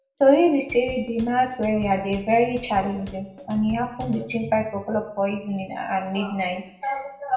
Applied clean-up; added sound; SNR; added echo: none; Drum / Drum kit; 19 dB; reverberation time 0.6 s.